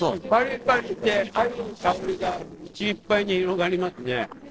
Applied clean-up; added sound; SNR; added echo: neural separator model SepFormer DNS4.